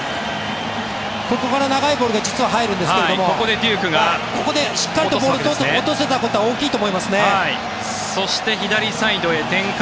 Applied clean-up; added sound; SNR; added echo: none; none; none; none.